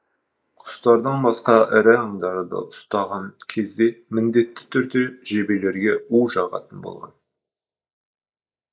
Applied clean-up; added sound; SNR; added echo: neural mask model Resemble Enhance denoiser.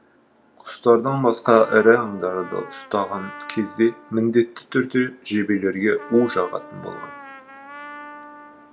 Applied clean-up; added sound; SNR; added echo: none; Trumpet; 19 dB; none.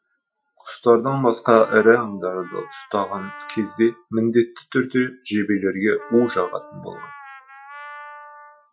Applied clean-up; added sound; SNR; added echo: classical method Wiener filter.